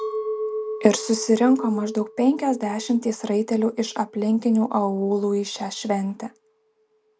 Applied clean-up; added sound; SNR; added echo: none; Chink, clink; 12 dB; none.